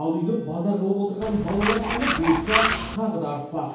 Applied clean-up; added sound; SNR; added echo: none; Tools; 1 dB; reverberation time 2.2 s.